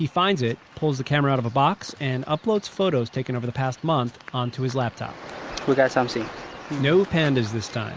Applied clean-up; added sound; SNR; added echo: none; none; none; none.